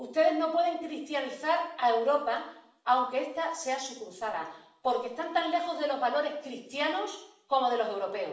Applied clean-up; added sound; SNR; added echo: none; none; none; reverberation time 0.6 s.